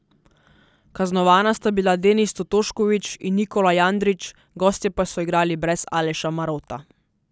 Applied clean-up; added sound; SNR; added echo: none; none; none; none.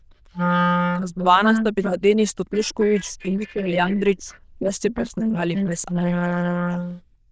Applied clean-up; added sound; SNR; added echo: neural diffusion model UNIVERSE++.